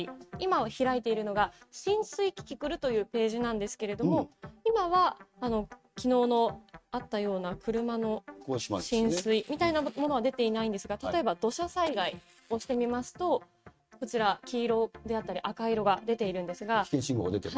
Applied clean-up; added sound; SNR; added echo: neural mask model RNNoise.